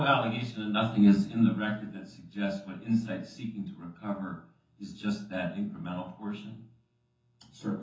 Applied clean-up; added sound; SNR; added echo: none; none; none; reverberation time 0.6 s.